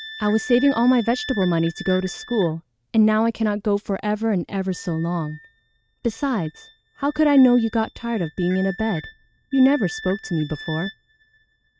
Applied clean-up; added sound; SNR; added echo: neural mask model RNNoise.